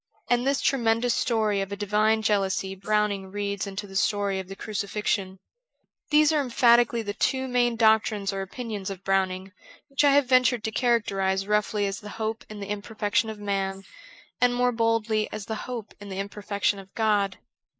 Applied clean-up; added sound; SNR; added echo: neural mask model Resemble Enhance denoiser.